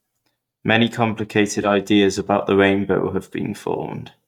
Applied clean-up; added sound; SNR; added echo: neural mask model DeepFilterNet 3.